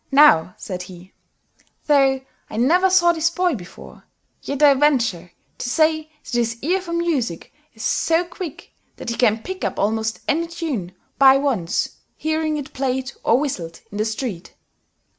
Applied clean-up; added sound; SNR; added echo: none; none; none; none.